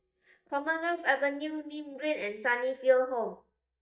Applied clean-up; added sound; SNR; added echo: neural mask model DeepFilterNet 3.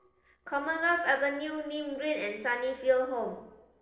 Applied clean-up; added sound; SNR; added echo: neural separator model SepFormer DNS4.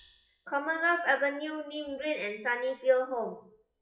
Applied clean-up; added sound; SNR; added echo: classical method WPE with log-MMSE.